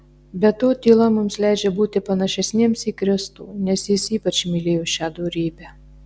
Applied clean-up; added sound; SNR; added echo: none; none; none; none.